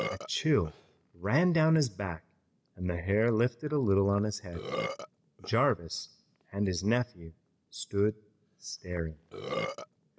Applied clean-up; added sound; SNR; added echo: none; Burping, eructation; 12 dB; none.